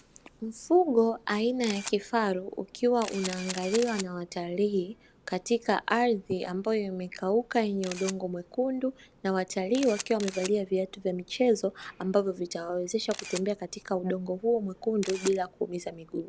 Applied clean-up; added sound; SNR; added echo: none; Camera; 17 dB; none.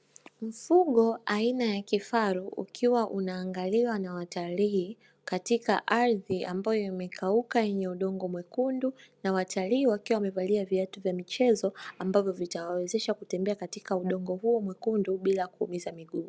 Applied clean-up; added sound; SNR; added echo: none; none; none; none.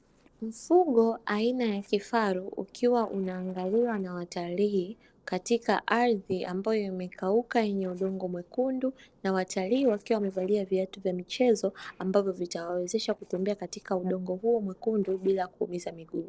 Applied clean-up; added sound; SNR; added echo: neural separator model SepFormer DNS4.